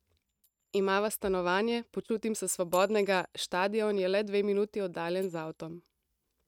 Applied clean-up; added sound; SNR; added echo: neural mask model RNNoise.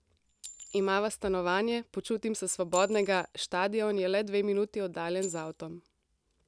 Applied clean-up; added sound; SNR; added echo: none; Chink, clink; 18 dB; none.